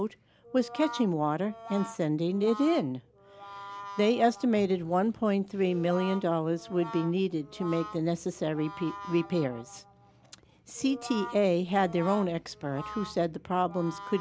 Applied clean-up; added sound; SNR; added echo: none; Brass instrument; 15 dB; none.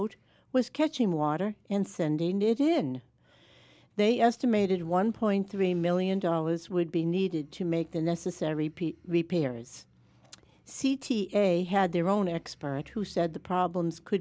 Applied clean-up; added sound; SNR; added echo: none; none; none; none.